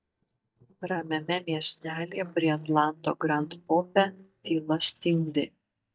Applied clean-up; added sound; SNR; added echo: neural mask model DeepFilterNet 3.